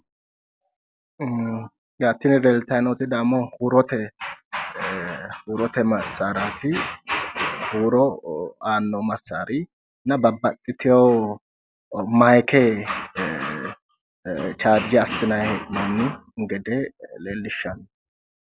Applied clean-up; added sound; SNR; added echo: none; none; none; none.